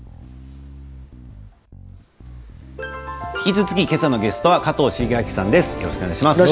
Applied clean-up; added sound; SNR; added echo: none; Bass guitar; 19 dB; none.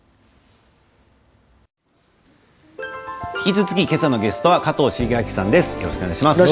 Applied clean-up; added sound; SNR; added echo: none; none; none; none.